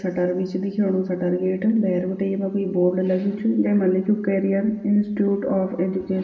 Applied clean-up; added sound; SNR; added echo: none; none; none; reverberation time 1.8 s.